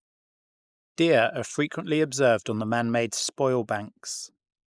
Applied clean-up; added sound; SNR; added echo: neural mask model Resemble Enhance denoiser.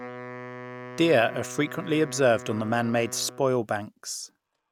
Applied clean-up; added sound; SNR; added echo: none; Wind instrument, woodwind instrument; 15 dB; none.